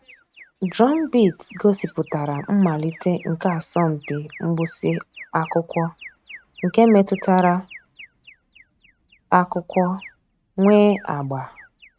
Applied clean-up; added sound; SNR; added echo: neural mask model RNNoise.